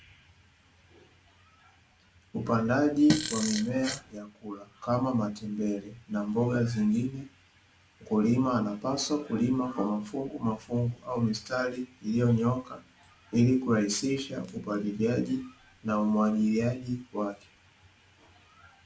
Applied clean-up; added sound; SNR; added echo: none; Fart; 4 dB; none.